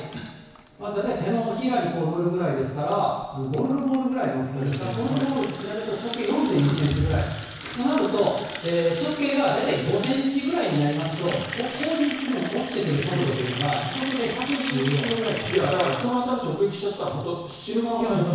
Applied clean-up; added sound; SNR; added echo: none; Water tap, faucet; 13 dB; reverberation time 1.1 s.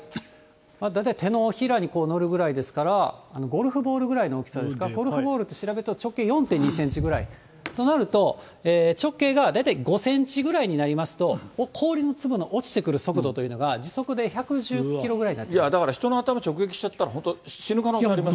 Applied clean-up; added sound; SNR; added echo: none; none; none; none.